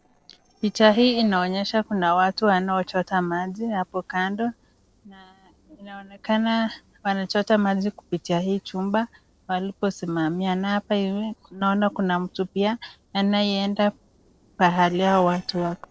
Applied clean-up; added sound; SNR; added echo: neural separator model SepFormer DNS4.